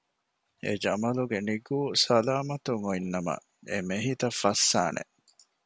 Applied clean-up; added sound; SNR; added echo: none; none; none; none.